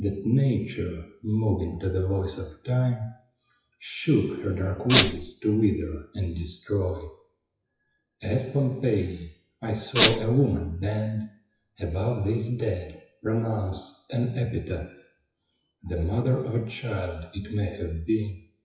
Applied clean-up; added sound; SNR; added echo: classical method WPE with log-MMSE.